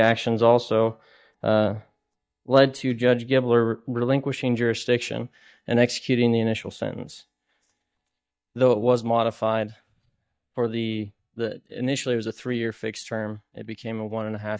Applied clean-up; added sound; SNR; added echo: neural mask model DeepFilterNet 3.